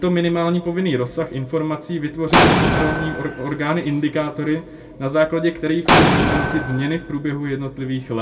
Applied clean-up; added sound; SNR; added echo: none; Explosion; -4 dB; reverberation time 0.2 s.